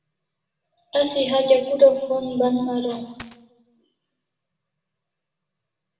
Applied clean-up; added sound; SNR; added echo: none; Coin (dropping); 19 dB; reverberation time 1.0 s.